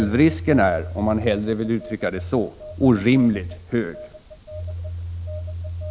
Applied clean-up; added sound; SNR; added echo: none; Telephone; 10 dB; none.